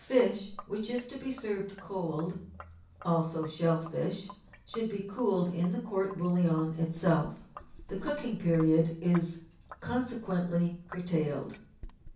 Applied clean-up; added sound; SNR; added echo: none; Sink (filling or washing); 19 dB; reverberation time 0.6 s.